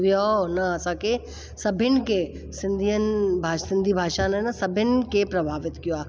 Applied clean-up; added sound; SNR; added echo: none; none; none; none.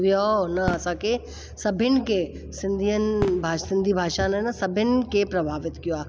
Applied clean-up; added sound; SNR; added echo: none; Fireworks; 14 dB; none.